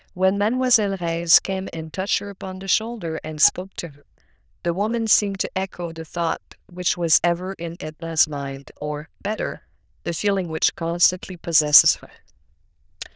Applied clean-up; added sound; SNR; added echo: neural diffusion model UNIVERSE++.